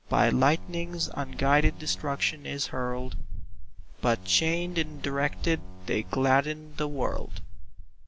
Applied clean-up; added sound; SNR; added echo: none; Boat, Water vehicle; 4 dB; none.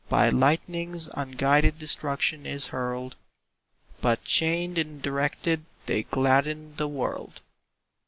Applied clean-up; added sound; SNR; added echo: none; none; none; none.